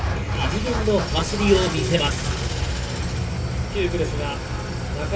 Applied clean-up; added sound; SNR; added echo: none; Idling / Engine starting; 7 dB; reverberation time 2.9 s.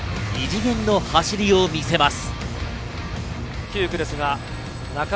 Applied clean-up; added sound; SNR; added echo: none; none; none; none.